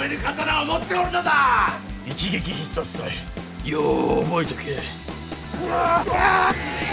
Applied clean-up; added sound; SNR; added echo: none; none; none; none.